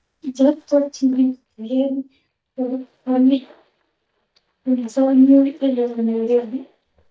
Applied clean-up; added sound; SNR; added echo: neural mask model DeepFilterNet 3.